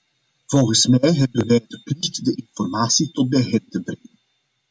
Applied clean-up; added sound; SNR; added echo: none; none; none; none.